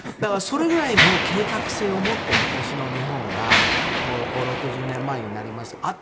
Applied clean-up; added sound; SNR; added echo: none; Mechanisms; -2 dB; none.